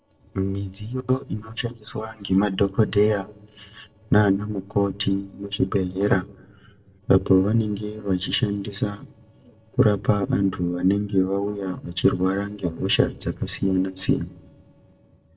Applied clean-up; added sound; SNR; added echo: neural separator model SepFormer DNS4.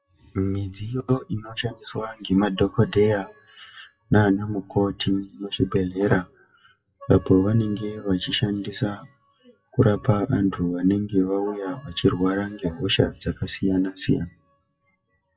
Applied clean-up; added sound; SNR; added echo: classical method WPE with log-MMSE.